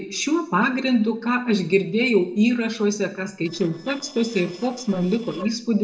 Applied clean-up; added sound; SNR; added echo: neural separator model SepFormer DNS4.